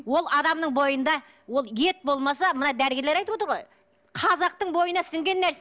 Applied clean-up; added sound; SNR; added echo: none; none; none; none.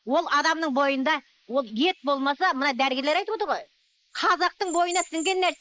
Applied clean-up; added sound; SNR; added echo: neural mask model Resemble Enhance denoiser.